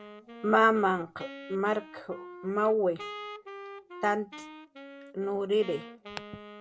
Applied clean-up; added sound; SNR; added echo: none; Wind instrument, woodwind instrument; 15 dB; none.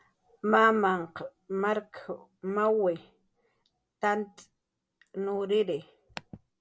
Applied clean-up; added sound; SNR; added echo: none; none; none; none.